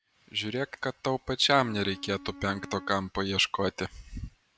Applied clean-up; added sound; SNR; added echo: none; Wind instrument, woodwind instrument; 19 dB; none.